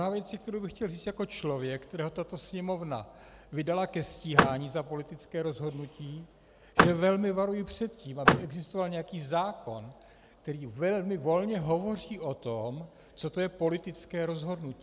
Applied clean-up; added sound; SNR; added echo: none; Vehicle; -3 dB; none.